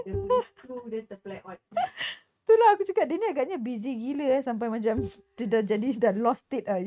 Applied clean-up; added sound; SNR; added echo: neural mask model RNNoise.